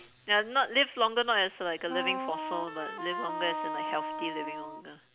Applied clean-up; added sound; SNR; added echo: none; Wind instrument, woodwind instrument; 4 dB; none.